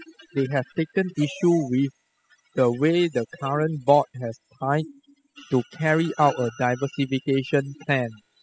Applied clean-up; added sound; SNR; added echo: classical method spectral subtraction.